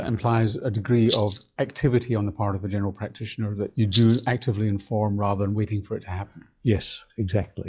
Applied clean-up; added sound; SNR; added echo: classical method log-MMSE.